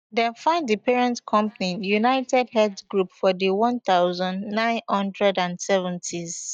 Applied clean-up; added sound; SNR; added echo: neural mask model DeepFilterNet 3.